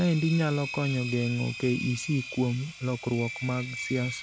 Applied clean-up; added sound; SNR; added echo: none; Engine; 10 dB; none.